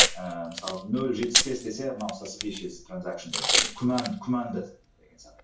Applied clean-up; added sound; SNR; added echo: none; Packing tape, duct tape / Tearing; -2 dB; reverberation time 0.3 s.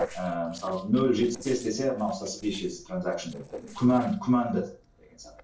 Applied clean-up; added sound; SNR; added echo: neural separator model SepFormer DNS4.